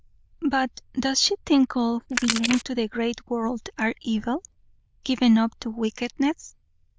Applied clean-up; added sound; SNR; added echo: neural diffusion model UNIVERSE++.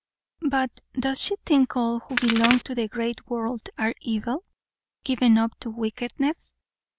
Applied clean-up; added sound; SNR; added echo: none; Crack; -2 dB; none.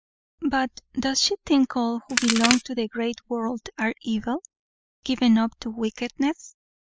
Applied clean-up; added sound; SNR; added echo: classical method spectral subtraction.